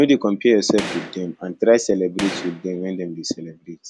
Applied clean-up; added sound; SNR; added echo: none; Gunshot, gunfire; 13 dB; none.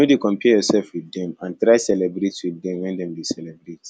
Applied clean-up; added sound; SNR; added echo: none; none; none; none.